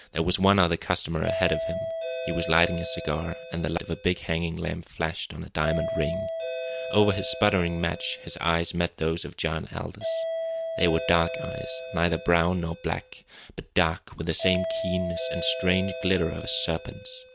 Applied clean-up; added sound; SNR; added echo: none; Doorbell; 7 dB; none.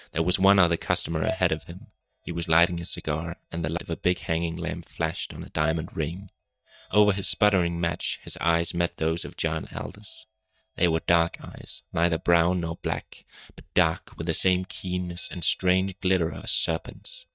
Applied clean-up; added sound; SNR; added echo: neural mask model DeepFilterNet 3.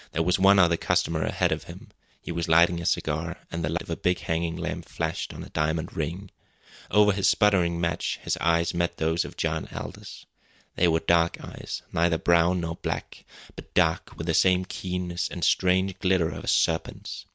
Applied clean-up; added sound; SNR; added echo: none; none; none; none.